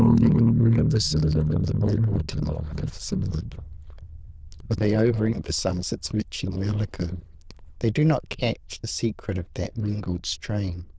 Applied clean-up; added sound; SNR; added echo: neural diffusion model UNIVERSE++.